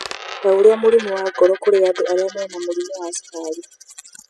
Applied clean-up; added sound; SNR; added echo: classical method spectral subtraction.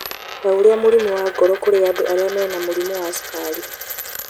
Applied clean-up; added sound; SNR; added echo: none; Coin (dropping); 12 dB; none.